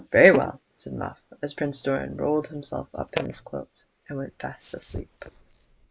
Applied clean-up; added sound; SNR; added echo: neural mask model Resemble Enhance denoiser.